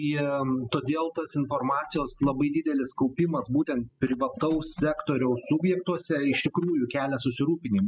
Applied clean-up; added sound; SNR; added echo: classical method spectral subtraction.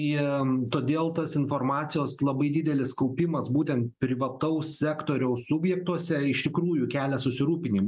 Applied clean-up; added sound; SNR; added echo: none; none; none; none.